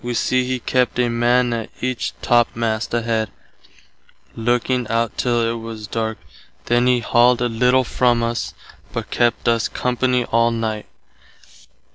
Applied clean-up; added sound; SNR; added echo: none; none; none; none.